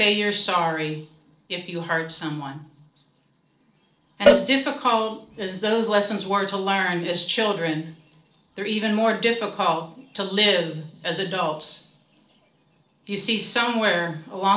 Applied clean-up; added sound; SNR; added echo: neural separator model SepFormer DNS4.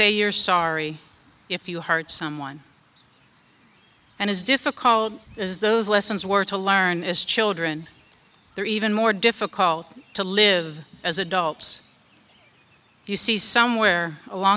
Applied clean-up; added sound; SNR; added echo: none; none; none; none.